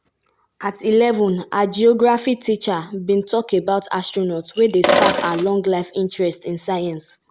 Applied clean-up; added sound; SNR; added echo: none; Sink (filling or washing); 0 dB; none.